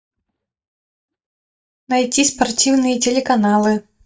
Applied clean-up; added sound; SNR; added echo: neural mask model DeepFilterNet 3.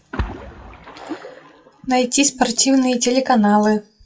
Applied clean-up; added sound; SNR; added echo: classical method WPE with log-MMSE.